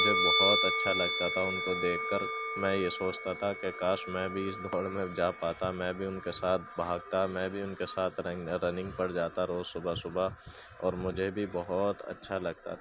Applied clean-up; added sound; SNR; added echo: none; Musical instrument; 3 dB; none.